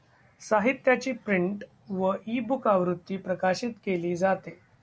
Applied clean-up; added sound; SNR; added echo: none; none; none; none.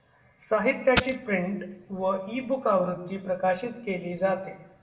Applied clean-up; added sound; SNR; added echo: none; Coin (dropping); -1 dB; reverberation time 0.6 s.